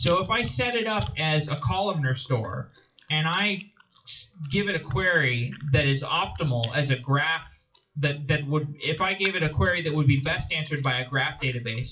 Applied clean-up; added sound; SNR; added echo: classical method WPE with log-MMSE.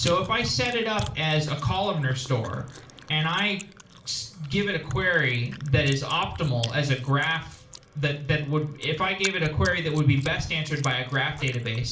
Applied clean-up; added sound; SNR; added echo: none; Chewing, mastication; 18 dB; reverberation time 0.4 s.